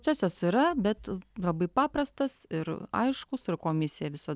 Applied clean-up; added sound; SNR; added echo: none; none; none; none.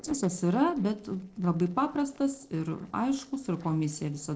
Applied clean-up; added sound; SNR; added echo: neural separator model SepFormer DNS4.